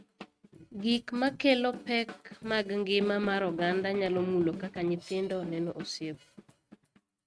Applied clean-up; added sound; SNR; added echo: neural mask model RNNoise.